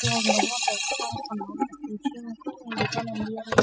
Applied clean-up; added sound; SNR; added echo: classical method spectral subtraction.